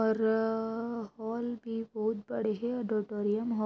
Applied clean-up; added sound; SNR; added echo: none; none; none; none.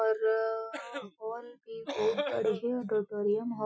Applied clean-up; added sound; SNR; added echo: classical method Wiener filter.